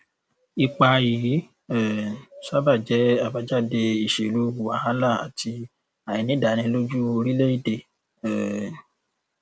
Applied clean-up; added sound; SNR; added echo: none; none; none; none.